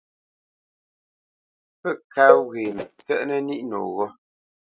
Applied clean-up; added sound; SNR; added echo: neural mask model RNNoise.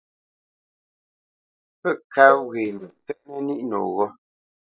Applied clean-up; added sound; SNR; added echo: neural mask model DeepFilterNet 3.